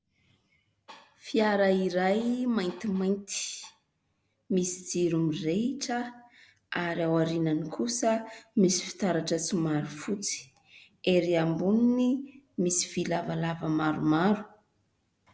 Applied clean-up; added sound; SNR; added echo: none; none; none; none.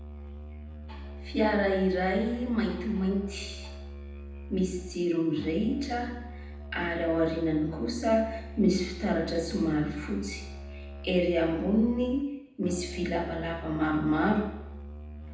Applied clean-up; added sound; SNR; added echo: none; Musical instrument; 12 dB; reverberation time 0.8 s.